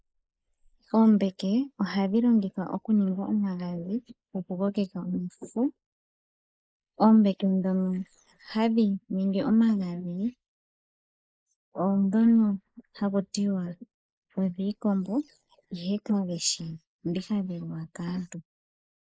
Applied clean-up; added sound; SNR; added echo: neural mask model Resemble Enhance denoiser.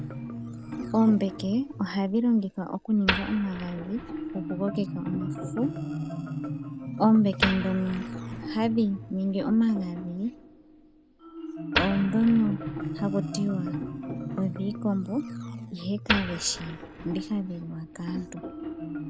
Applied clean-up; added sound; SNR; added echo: none; Marimba, xylophone + Wood; 6 dB; none.